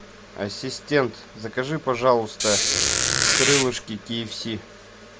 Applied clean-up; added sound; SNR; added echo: none; Squeak; -5 dB; none.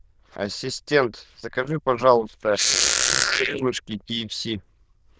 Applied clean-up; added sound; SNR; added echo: neural diffusion model UNIVERSE++.